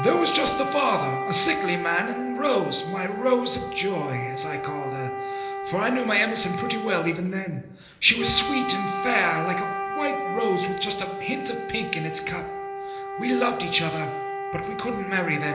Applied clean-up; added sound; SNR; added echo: none; Wind instrument, woodwind instrument; 4 dB; reverberation time 1.0 s.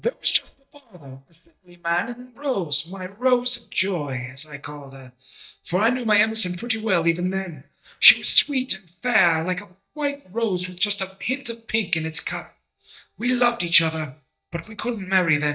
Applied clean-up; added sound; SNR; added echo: neural mask model DeepFilterNet 3.